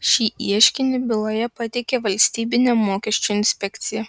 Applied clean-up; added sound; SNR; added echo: none; none; none; none.